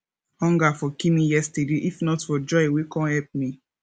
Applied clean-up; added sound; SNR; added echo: none; none; none; none.